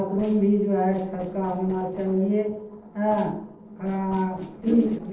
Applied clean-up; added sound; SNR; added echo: neural separator model SepFormer DNS4.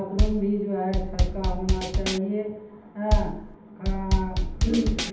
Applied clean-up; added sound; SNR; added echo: none; Bass drum / Snare drum / Drum kit; -4 dB; reverberation time 0.8 s.